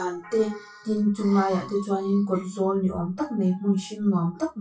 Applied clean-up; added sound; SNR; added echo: classical method WPE with log-MMSE.